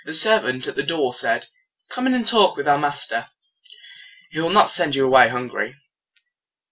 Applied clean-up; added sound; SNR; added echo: none; none; none; none.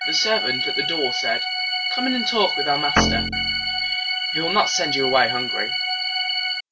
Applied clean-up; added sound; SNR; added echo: none; Organ + Guitar; -2 dB; none.